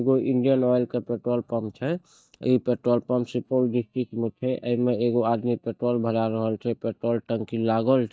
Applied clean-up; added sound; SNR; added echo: neural mask model DeepFilterNet 3.